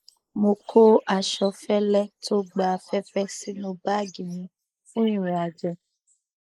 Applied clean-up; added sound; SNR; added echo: neural mask model Resemble Enhance denoiser.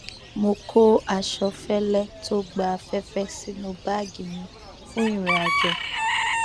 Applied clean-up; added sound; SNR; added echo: none; Bird / Chicken, rooster; 5 dB; none.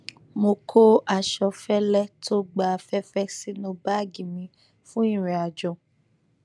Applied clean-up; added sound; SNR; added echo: none; none; none; none.